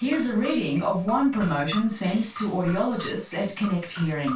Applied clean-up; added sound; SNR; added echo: none; Tap; 19 dB; reverberation time 0.2 s.